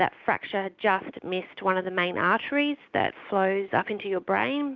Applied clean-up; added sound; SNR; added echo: none; none; none; none.